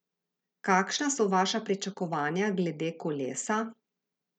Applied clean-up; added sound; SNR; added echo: none; none; none; none.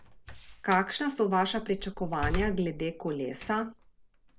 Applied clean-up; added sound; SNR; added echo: none; Slam; 9 dB; none.